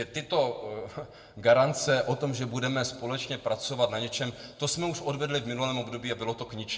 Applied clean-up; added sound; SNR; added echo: none; none; none; reverberation time 1.1 s.